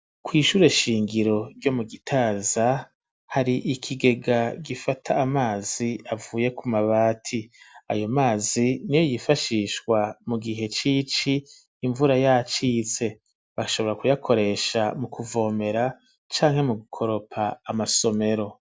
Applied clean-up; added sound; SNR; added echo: none; none; none; none.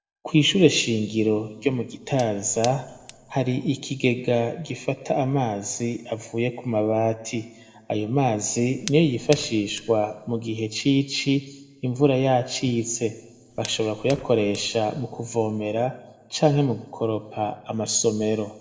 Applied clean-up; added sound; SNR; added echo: neural separator model SepFormer DNS4.